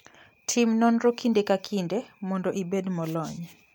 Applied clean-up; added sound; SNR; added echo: none; none; none; none.